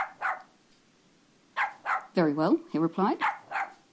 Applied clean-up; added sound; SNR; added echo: none; Bark; 4 dB; none.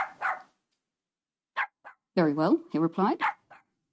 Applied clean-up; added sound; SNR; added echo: neural mask model RNNoise.